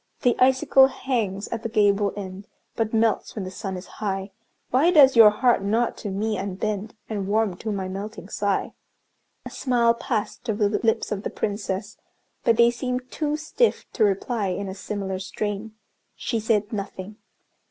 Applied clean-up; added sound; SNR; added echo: none; none; none; none.